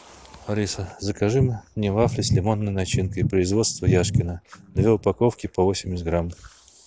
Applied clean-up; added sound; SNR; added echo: none; Bass guitar; 2 dB; none.